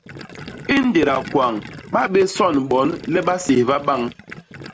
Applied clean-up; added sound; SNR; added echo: none; Gurgling; 17 dB; none.